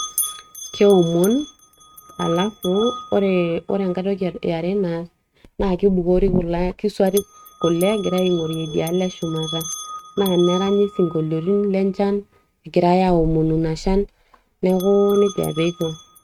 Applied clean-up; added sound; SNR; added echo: neural mask model RNNoise.